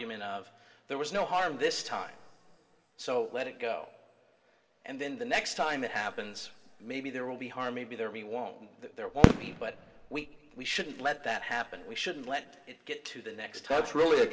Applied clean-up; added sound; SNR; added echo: none; Fireworks; -3 dB; reverberation time 2.1 s.